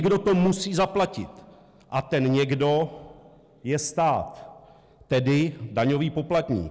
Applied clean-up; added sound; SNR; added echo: none; none; none; none.